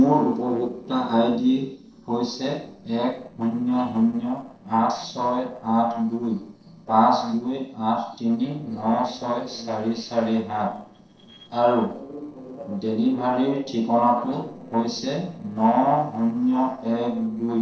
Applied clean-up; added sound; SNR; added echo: neural separator model SepFormer DNS4.